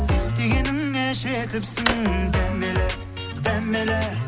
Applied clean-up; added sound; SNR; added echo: none; Drawer open or close; 11 dB; none.